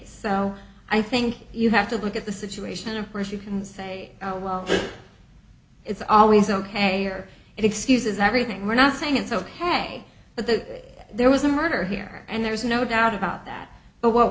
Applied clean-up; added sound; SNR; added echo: none; none; none; none.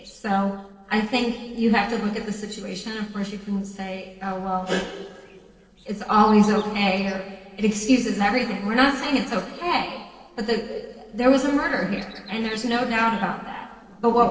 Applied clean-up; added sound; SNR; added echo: neural separator model SepFormer DNS4.